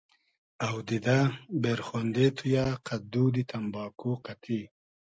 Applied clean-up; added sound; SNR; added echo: none; none; none; none.